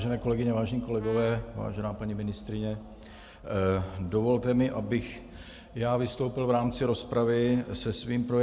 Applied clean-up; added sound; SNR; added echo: none; Brass instrument; 19 dB; none.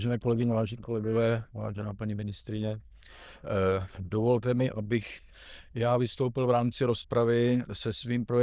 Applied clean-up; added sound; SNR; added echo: neural diffusion model UNIVERSE++.